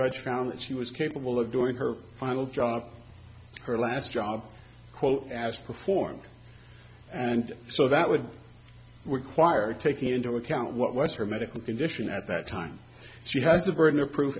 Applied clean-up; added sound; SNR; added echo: none; none; none; none.